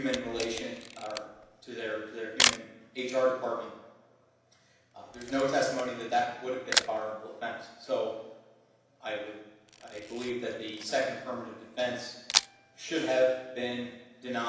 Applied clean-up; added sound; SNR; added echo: none; Camera; 4 dB; reverberation time 0.9 s.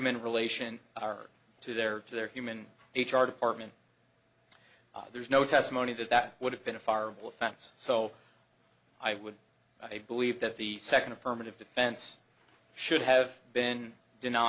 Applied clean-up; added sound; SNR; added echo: none; none; none; none.